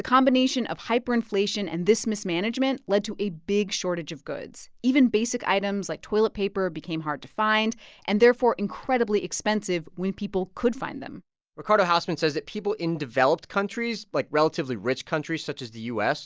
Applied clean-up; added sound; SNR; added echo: none; none; none; none.